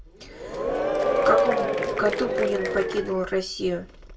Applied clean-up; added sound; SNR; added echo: none; Applause / Crowd / Cheering; -3 dB; reverberation time 0.2 s.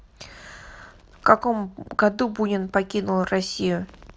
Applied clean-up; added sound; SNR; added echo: none; none; none; none.